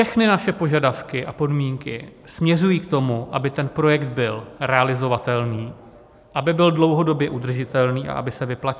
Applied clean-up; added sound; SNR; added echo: none; none; none; none.